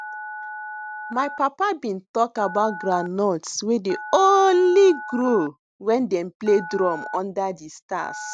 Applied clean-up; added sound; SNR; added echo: none; Telephone; 14 dB; none.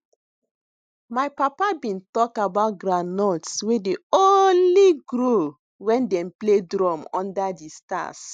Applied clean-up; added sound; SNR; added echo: neural mask model Resemble Enhance denoiser.